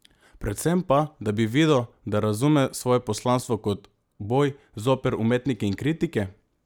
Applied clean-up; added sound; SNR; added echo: none; none; none; none.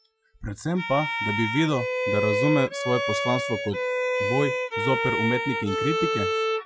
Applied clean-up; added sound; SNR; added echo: classical method Wiener filter.